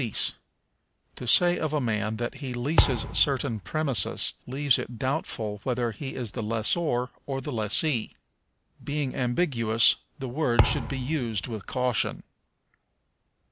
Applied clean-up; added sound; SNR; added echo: none; Thump, thud; 1 dB; none.